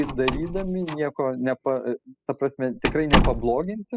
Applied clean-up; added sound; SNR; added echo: classical method spectral subtraction.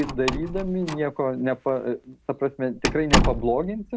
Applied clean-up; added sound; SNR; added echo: none; Slam; 2 dB; none.